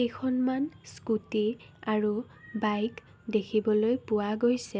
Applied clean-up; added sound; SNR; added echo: none; none; none; none.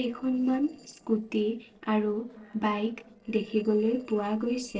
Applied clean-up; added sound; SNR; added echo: neural separator model SepFormer DNS4.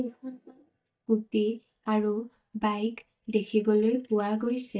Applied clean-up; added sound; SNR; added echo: neural mask model DeepFilterNet 3.